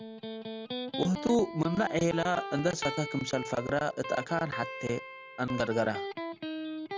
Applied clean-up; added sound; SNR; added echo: none; Electric guitar; 8 dB; none.